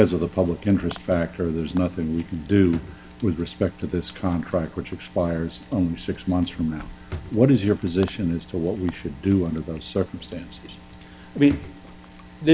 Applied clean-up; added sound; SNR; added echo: none; Drawer open or close + Rain; 19 dB; none.